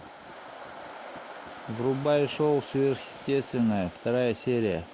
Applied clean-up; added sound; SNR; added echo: none; Waves, surf; 15 dB; none.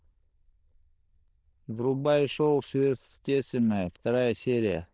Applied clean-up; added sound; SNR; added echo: neural diffusion model UNIVERSE++.